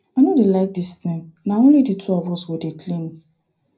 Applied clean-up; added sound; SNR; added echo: none; none; none; reverberation time 0.4 s.